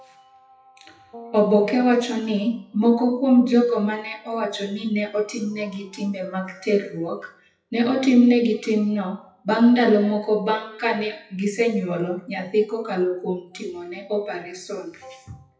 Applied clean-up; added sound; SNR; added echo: classical method WPE with log-MMSE.